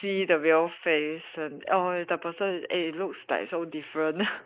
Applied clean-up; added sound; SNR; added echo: neural mask model Resemble Enhance denoiser.